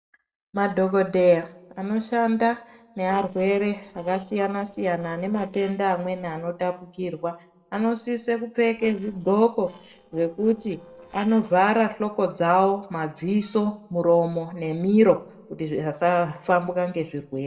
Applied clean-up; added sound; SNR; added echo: neural separator model SepFormer DNS4.